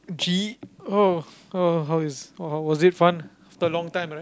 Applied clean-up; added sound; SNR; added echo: none; none; none; none.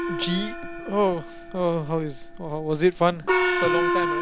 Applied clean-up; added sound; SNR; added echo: none; Gong; 1 dB; none.